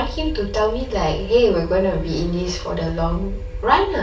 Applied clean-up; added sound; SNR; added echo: none; none; none; reverberation time 0.3 s.